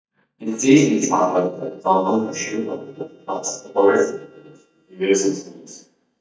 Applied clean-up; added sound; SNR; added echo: neural mask model DeepFilterNet 3.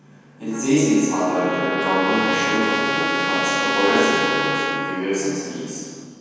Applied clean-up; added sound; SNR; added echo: none; Trumpet; 2 dB; reverberation time 2.1 s.